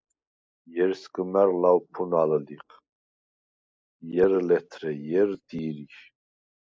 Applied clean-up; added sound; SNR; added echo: neural mask model Resemble Enhance denoiser.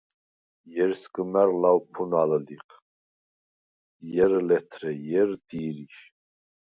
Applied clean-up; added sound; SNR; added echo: none; none; none; none.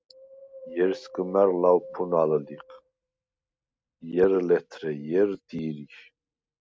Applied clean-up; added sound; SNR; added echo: neural mask model RNNoise.